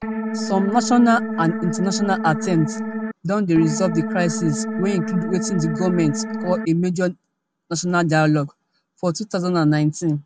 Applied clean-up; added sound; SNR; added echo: none; Organ; 4 dB; none.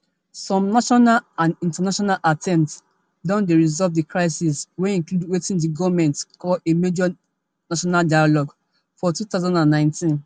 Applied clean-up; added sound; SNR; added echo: none; none; none; none.